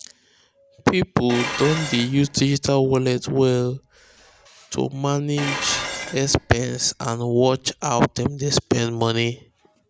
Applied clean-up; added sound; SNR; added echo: none; Dishes, pots, and pans; 11 dB; none.